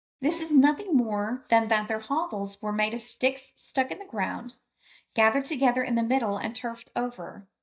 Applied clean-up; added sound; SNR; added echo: neural mask model DeepFilterNet 3.